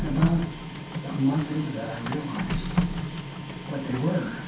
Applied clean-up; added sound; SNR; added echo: none; Printer; 1 dB; reverberation time 0.6 s.